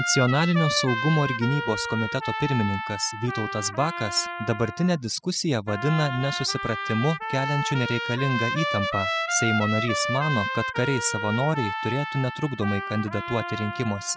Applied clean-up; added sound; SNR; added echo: classical method spectral subtraction.